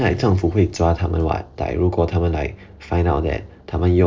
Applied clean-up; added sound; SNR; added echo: neural separator model SepFormer DNS4.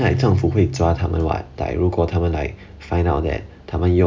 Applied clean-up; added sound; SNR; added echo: none; Guitar; 11 dB; none.